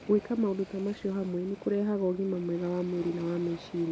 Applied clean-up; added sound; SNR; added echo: none; Waves, surf; 20 dB; none.